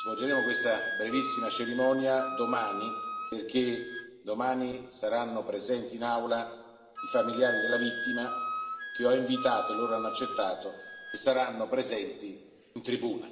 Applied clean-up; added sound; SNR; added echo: none; Wind instrument, woodwind instrument; 6 dB; reverberation time 2.9 s.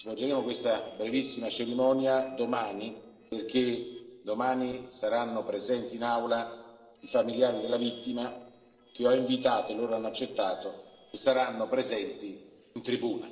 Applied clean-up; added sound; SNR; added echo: neural separator model SepFormer DNS4.